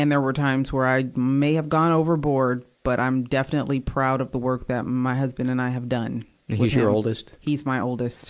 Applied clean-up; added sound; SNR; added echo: none; none; none; none.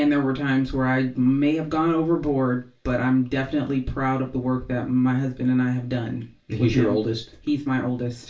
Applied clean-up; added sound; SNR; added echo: none; none; none; reverberation time 0.3 s.